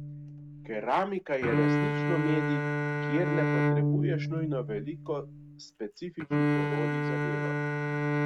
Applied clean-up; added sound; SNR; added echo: neural mask model RNNoise.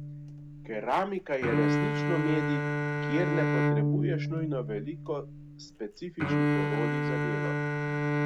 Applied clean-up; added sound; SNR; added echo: none; Bowed string instrument; -4 dB; none.